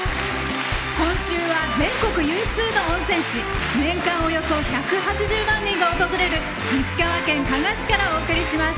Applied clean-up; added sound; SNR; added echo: none; none; none; none.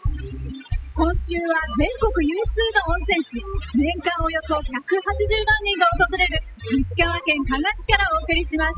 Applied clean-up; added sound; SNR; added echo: classical method spectral subtraction.